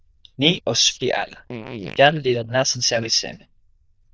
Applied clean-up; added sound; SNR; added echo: neural diffusion model UNIVERSE++.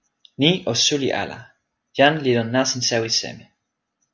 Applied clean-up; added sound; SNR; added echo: none; none; none; none.